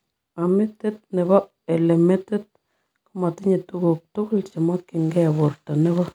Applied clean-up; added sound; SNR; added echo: none; none; none; none.